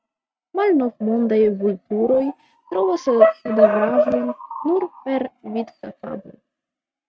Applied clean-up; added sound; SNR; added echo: neural mask model RNNoise.